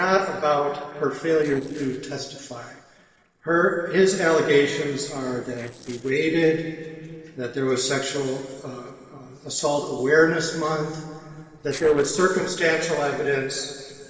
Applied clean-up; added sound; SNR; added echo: neural separator model SepFormer DNS4.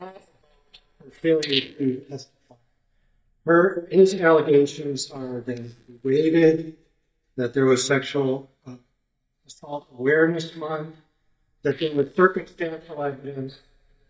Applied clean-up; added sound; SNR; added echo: neural mask model DeepFilterNet 3.